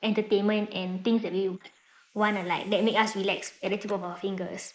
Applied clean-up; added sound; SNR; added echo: neural mask model Resemble Enhance denoiser.